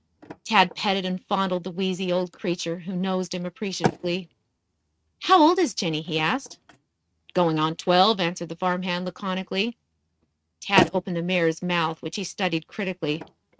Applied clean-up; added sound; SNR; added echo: neural mask model RNNoise.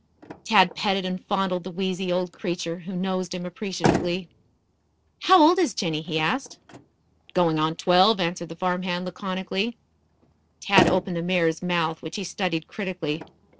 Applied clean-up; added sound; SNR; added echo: none; Motor vehicle (road); 9 dB; none.